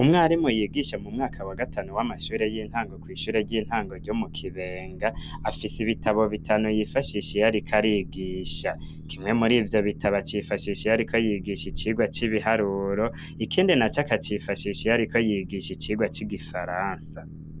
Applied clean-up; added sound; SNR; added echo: none; Boat, Water vehicle; 13 dB; none.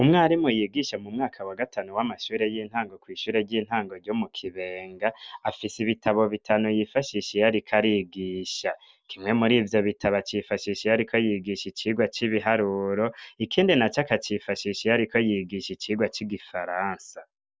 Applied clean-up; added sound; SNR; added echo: none; none; none; none.